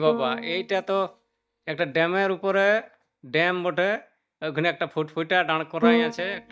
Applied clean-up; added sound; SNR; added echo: neural mask model DeepFilterNet 3.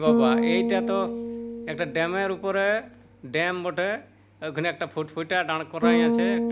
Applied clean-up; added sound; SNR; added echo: none; Bass guitar; 0 dB; none.